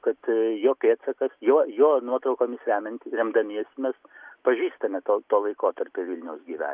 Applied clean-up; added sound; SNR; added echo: none; none; none; none.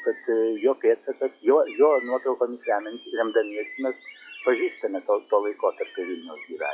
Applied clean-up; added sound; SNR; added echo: classical method log-MMSE.